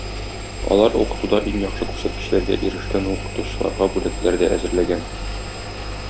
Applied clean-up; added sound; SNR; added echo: none; Engine; 6 dB; none.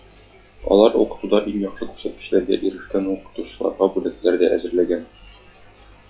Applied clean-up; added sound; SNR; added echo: classical method log-MMSE.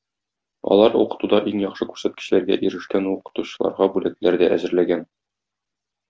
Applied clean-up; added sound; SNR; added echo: none; none; none; none.